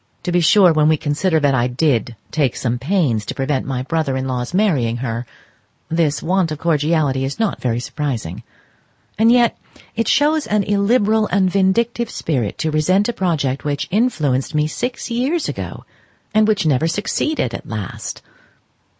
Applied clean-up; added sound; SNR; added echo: none; none; none; none.